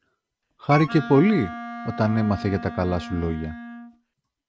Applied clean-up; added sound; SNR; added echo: none; Wind instrument, woodwind instrument; 11 dB; none.